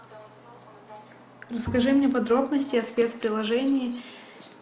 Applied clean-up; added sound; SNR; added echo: none; Bowed string instrument; 16 dB; none.